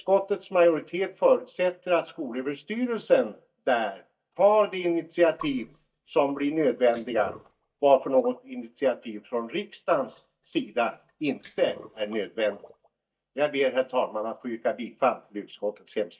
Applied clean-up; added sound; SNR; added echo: neural mask model DeepFilterNet 3.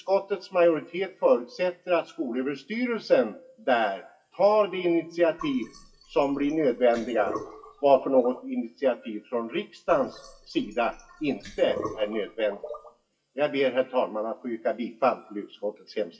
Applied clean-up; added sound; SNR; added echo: classical method WPE with log-MMSE.